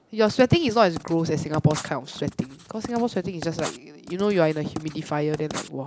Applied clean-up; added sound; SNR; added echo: none; Writing; 15 dB; none.